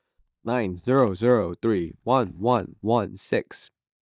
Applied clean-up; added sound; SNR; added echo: neural mask model DeepFilterNet 3.